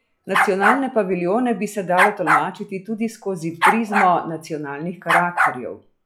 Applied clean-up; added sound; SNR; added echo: classical method log-MMSE.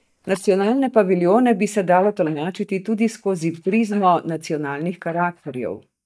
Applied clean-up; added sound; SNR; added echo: neural mask model DeepFilterNet 3.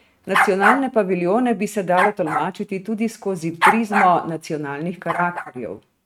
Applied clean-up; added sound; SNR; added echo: neural mask model RNNoise.